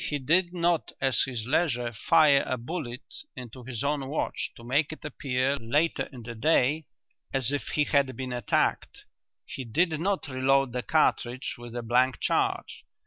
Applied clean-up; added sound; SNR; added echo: none; none; none; none.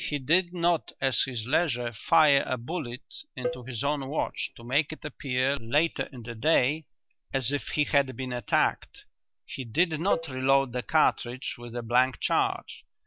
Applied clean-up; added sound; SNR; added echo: none; Cowbell; 11 dB; none.